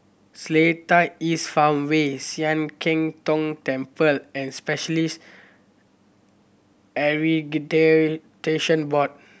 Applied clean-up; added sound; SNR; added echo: none; none; none; none.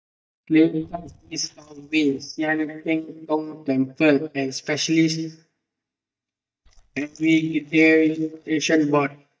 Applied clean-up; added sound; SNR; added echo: neural mask model DeepFilterNet 3.